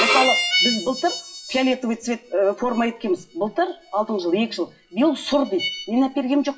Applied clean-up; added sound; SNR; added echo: classical method WPE with log-MMSE.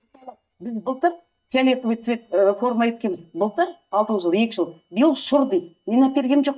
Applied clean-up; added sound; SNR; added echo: neural mask model DeepFilterNet 3.